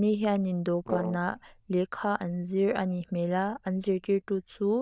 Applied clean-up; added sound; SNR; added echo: neural diffusion model UNIVERSE++.